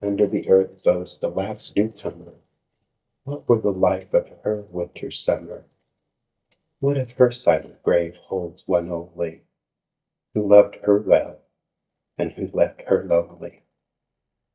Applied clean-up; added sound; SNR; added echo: neural mask model DeepFilterNet 3.